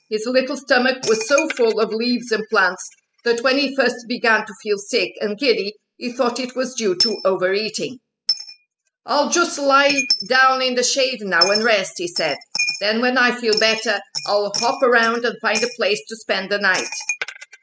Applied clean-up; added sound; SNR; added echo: classical method spectral subtraction.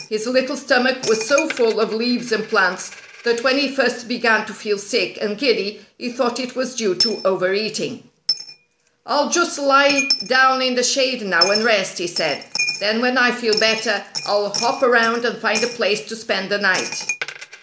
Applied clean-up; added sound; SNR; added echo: none; Coin (dropping); 10 dB; none.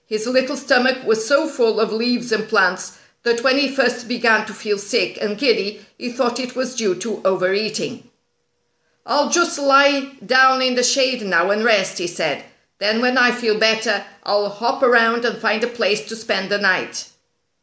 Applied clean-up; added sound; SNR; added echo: none; none; none; none.